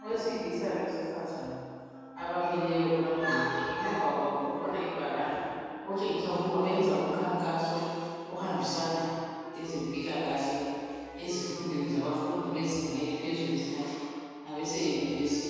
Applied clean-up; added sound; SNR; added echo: none; Wind instrument, woodwind instrument; 18 dB; reverberation time 2.1 s.